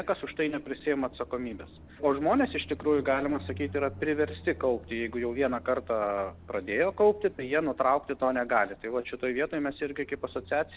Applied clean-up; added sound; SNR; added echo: none; Car passing by; 18 dB; none.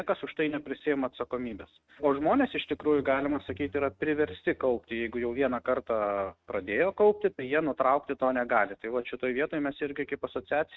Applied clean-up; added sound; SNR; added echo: neural mask model RNNoise.